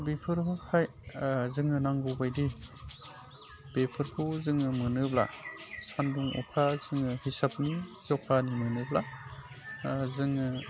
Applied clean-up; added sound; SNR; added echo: none; Rattle (instrument); 10 dB; none.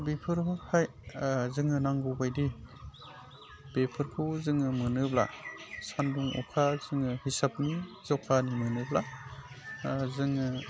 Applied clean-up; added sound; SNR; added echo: none; none; none; none.